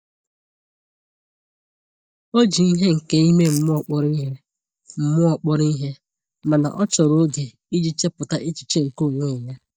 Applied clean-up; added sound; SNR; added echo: neural mask model DeepFilterNet 3.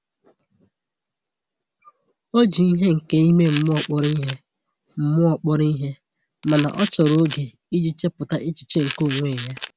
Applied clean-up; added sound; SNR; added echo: none; Camera; 3 dB; none.